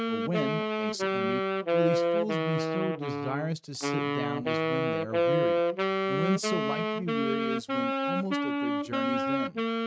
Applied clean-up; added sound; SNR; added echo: neural mask model RNNoise.